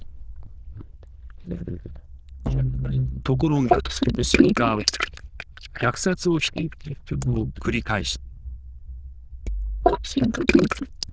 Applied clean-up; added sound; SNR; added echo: neural diffusion model UNIVERSE++.